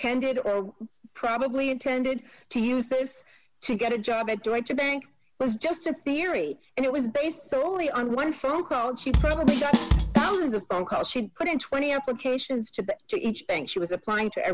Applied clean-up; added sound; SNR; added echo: none; Bass drum / Snare drum / Drum kit; -3 dB; none.